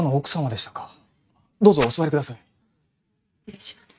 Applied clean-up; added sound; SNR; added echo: neural mask model RNNoise.